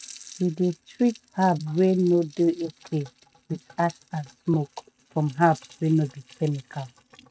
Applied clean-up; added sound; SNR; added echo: neural mask model RNNoise.